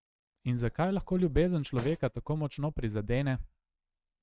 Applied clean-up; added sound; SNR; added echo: neural mask model RNNoise.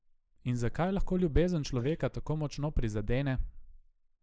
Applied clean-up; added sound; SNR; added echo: neural mask model Resemble Enhance denoiser.